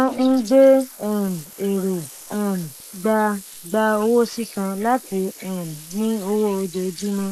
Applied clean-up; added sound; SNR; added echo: neural mask model Resemble Enhance denoiser.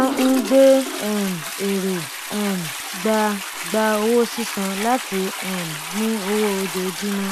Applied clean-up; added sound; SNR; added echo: none; Toilet flush; 8 dB; none.